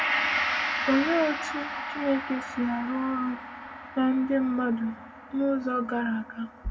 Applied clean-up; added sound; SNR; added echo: none; Gong; 5 dB; reverberation time 1.4 s.